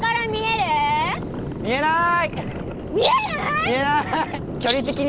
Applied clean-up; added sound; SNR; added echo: none; Rattle; 8 dB; none.